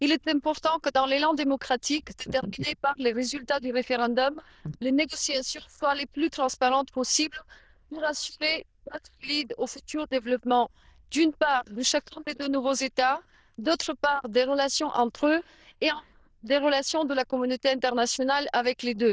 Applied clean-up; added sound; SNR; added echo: neural diffusion model UNIVERSE++.